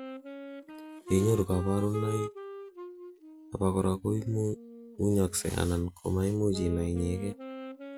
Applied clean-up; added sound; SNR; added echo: none; Wind instrument, woodwind instrument; 12 dB; none.